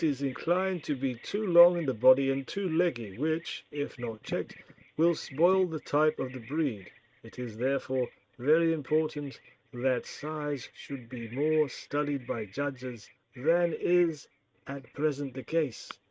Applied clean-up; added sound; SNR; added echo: neural mask model RNNoise.